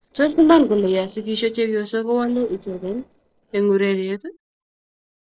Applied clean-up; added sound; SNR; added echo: neural separator model SepFormer DNS4.